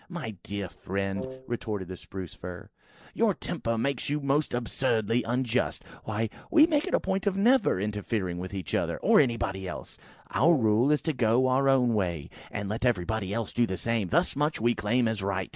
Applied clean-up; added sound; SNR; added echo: neural separator model SepFormer DNS4.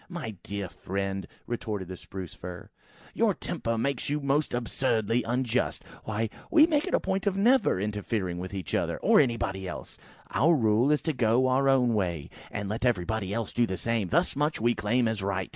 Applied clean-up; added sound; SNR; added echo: none; none; none; none.